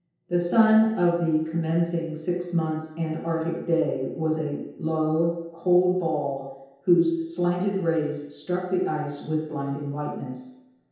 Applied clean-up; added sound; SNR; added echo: none; none; none; reverberation time 0.9 s.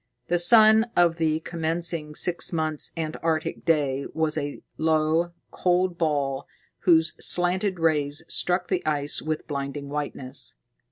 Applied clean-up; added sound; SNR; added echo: none; none; none; none.